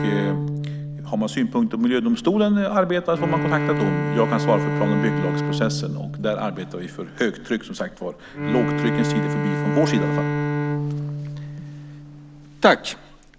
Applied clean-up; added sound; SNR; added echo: none; Bowed string instrument; 2 dB; none.